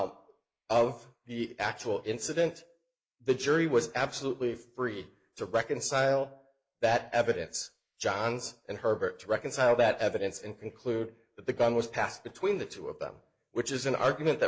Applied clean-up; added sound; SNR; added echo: neural mask model Resemble Enhance denoiser.